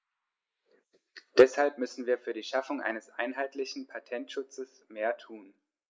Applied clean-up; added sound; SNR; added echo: neural mask model Resemble Enhance denoiser.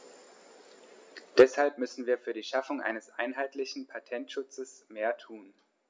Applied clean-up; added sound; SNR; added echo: none; none; none; none.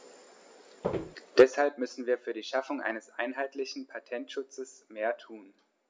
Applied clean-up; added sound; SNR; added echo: none; Walk, footsteps; 1 dB; none.